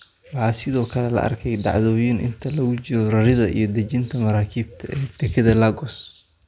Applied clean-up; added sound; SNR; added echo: none; none; none; none.